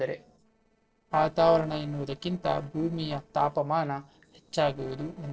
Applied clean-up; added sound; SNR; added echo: neural separator model SepFormer DNS4.